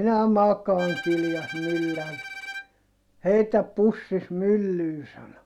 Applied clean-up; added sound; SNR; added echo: none; Bowed string instrument; 13 dB; none.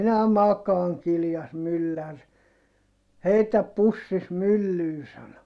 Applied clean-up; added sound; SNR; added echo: none; none; none; none.